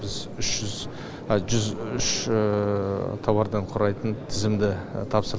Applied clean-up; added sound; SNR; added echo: none; none; none; none.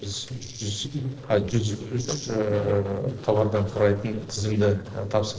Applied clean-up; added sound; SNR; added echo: neural separator model SepFormer DNS4.